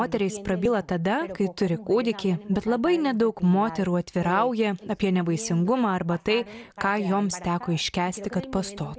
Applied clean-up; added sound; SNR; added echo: none; none; none; none.